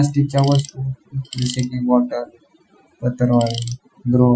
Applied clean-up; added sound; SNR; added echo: classical method Wiener filter.